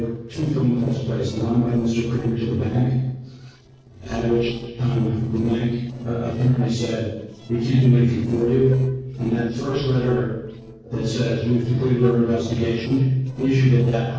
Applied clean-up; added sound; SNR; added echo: neural separator model SepFormer DNS4.